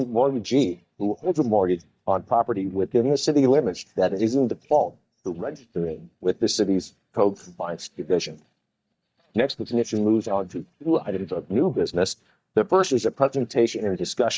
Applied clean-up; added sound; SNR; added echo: neural mask model DeepFilterNet 3.